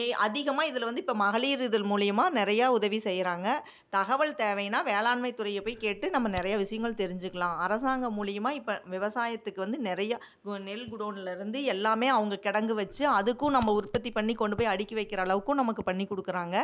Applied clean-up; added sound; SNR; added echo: none; Fire; 18 dB; none.